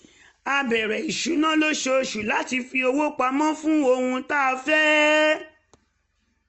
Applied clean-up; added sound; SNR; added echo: none; none; none; none.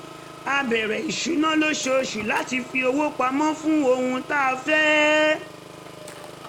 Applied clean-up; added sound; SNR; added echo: none; Engine; 17 dB; none.